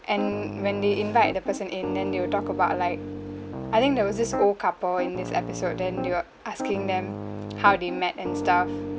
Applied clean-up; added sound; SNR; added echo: none; Piano; 6 dB; none.